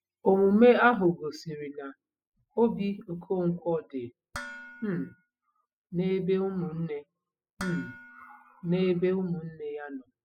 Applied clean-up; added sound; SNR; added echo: classical method spectral subtraction.